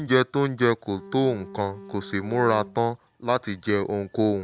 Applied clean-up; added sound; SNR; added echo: none; Bowed string instrument; 17 dB; none.